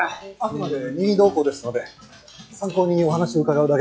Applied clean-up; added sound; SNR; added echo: classical method log-MMSE.